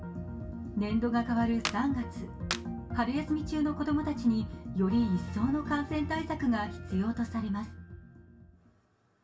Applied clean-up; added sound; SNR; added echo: none; Clapping; 10 dB; reverberation time 0.2 s.